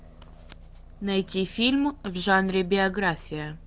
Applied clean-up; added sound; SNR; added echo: none; Aircraft; 19 dB; none.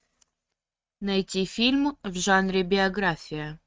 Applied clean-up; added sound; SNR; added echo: neural mask model RNNoise.